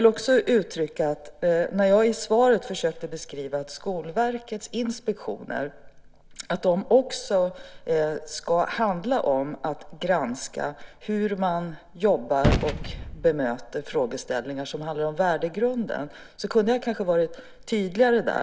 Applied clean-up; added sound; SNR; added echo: none; Gunshot, gunfire; 6 dB; none.